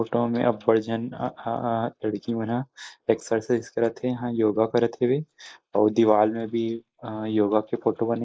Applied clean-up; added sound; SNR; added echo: neural mask model Resemble Enhance denoiser.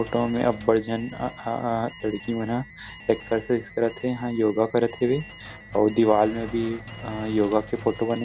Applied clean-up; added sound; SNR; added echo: none; Sink (filling or washing) + Alarm; 16 dB; none.